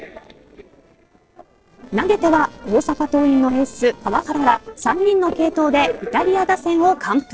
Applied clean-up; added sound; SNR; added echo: neural separator model SepFormer DNS4.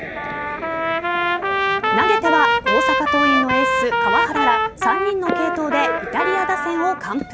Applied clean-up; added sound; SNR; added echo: none; Trumpet; -2 dB; none.